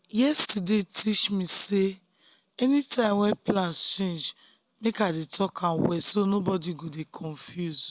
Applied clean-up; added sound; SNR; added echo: none; none; none; none.